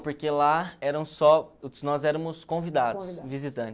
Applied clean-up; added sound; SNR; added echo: none; none; none; none.